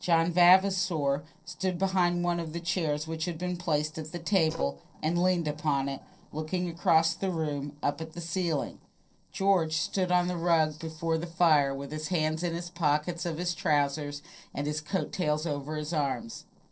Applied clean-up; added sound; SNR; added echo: neural separator model SepFormer DNS4.